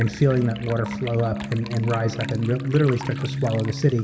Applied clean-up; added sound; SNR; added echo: none; Liquid; 17 dB; reverberation time 1.4 s.